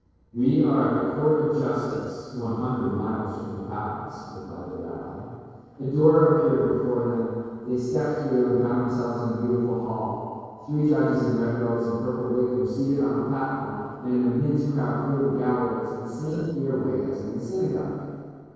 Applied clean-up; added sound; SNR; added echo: neural separator model SepFormer DNS4.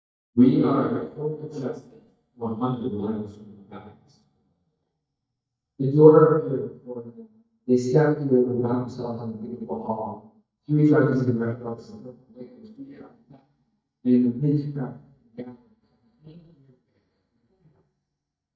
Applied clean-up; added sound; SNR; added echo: neural mask model DeepFilterNet 3.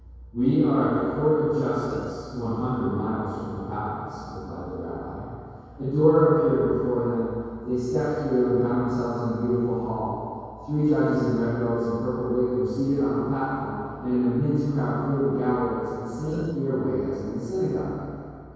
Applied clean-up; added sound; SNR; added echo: none; Burping, eructation; 14 dB; reverberation time 2.2 s.